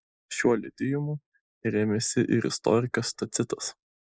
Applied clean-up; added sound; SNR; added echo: neural mask model Resemble Enhance denoiser.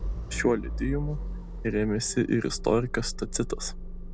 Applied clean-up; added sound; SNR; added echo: none; Idling / Engine starting / Motor vehicle (road); 6 dB; none.